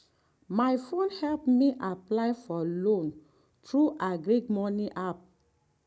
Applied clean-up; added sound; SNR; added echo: none; none; none; none.